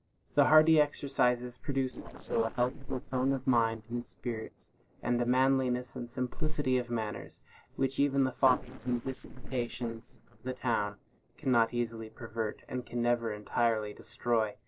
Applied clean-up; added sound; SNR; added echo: neural separator model SepFormer DNS4.